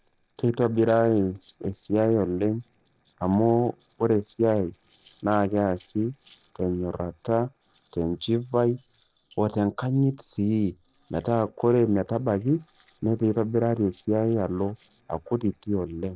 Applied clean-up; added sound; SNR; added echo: neural separator model SepFormer DNS4.